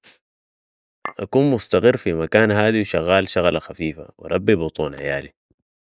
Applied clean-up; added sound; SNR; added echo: neural mask model Resemble Enhance denoiser.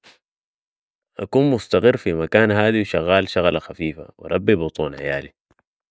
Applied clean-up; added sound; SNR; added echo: none; none; none; none.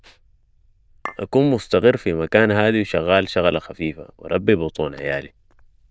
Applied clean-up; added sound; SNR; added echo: neural diffusion model UNIVERSE++.